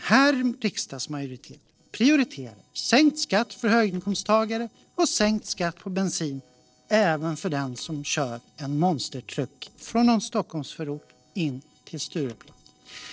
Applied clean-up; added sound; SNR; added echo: neural separator model SepFormer DNS4.